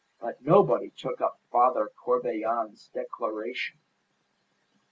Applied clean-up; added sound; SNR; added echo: none; none; none; none.